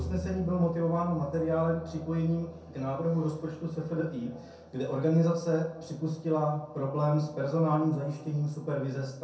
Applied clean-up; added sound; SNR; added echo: none; Bowed string instrument; 18 dB; reverberation time 0.5 s.